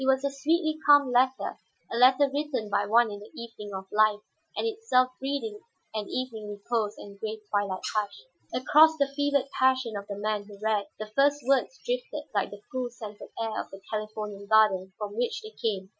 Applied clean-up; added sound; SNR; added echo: classical method Wiener filter.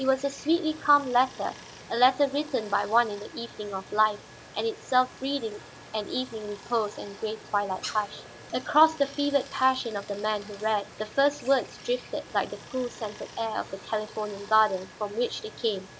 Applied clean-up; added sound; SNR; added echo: none; Stream; 18 dB; none.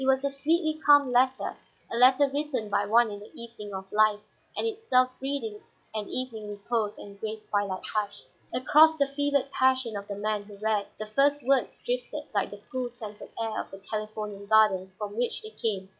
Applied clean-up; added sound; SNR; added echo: classical method log-MMSE.